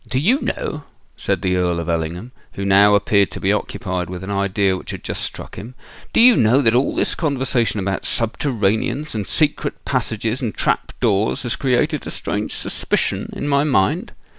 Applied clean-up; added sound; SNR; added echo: none; none; none; none.